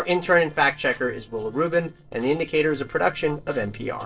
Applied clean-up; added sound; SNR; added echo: neural separator model SepFormer DNS4.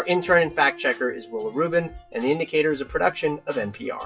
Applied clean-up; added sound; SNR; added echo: classical method WPE with log-MMSE.